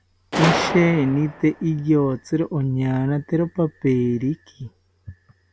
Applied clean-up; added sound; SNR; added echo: none; Gunshot, gunfire; 9 dB; none.